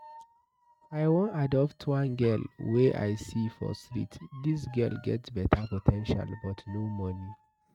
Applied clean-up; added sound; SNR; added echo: neural mask model RNNoise.